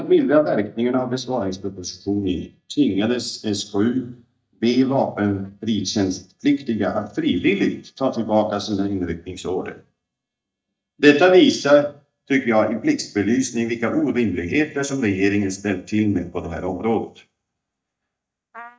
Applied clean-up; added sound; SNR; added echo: neural mask model DeepFilterNet 3.